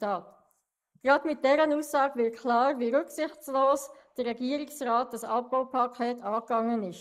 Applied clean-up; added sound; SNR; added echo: neural mask model Resemble Enhance denoiser.